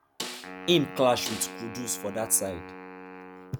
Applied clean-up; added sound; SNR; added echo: none; Snare drum + Wind instrument, woodwind instrument; 11 dB; none.